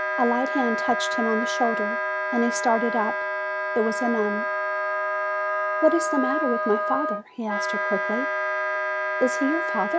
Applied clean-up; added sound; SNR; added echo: none; Wind instrument, woodwind instrument; -1 dB; none.